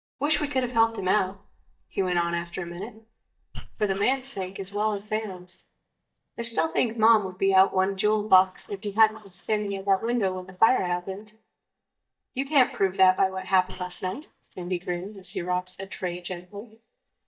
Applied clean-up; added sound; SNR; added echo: neural mask model DeepFilterNet 3.